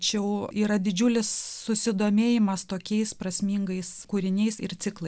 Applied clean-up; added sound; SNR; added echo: none; none; none; none.